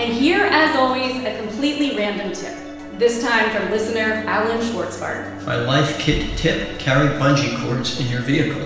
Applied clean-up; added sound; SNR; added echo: none; Bowed string instrument; 20 dB; reverberation time 0.9 s.